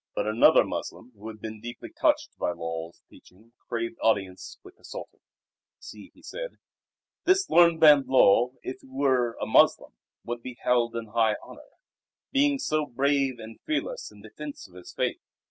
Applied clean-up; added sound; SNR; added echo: none; none; none; none.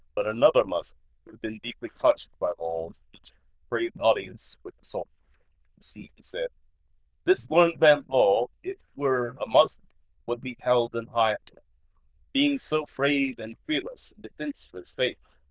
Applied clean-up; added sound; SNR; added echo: neural diffusion model UNIVERSE++.